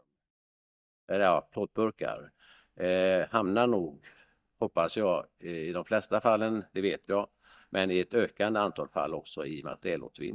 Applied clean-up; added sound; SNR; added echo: neural mask model DeepFilterNet 3.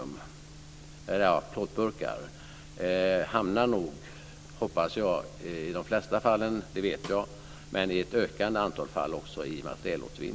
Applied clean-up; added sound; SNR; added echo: none; Snare drum; 18 dB; none.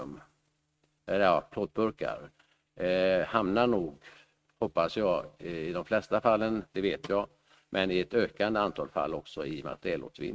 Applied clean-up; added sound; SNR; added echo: neural mask model RNNoise.